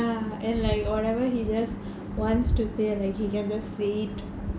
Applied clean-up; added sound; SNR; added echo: none; none; none; none.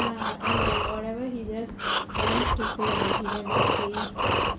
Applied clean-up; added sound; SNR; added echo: none; Breathing; -5 dB; none.